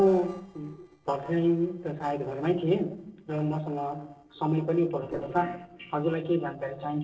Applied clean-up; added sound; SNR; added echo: neural separator model SepFormer DNS4.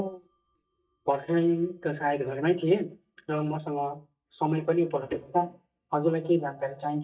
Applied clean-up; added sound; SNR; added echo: neural mask model DeepFilterNet 3.